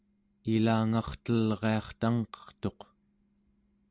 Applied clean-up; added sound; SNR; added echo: none; none; none; none.